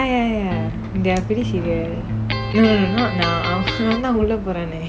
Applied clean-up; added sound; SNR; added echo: none; Electric guitar; 5 dB; none.